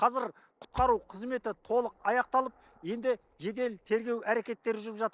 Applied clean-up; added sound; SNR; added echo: neural separator model SepFormer DNS4.